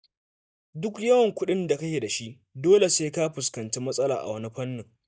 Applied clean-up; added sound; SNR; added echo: neural mask model DeepFilterNet 3.